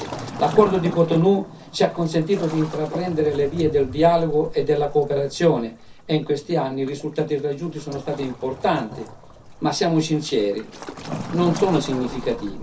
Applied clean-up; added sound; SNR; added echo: none; Waves, surf; 13 dB; reverberation time 0.3 s.